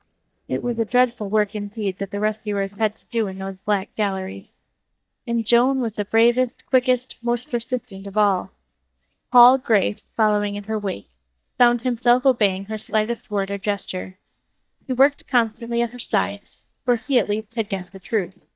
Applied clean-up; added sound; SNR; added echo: neural mask model DeepFilterNet 3.